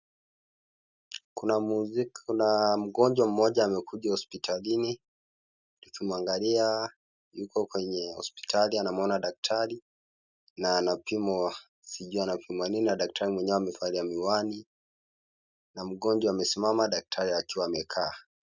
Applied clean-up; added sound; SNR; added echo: none; none; none; none.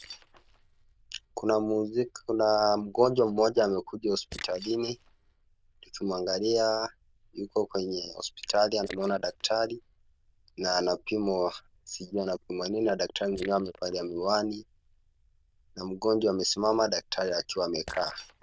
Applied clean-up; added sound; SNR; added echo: neural diffusion model UNIVERSE++.